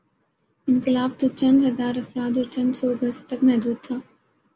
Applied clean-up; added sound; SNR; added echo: none; none; none; none.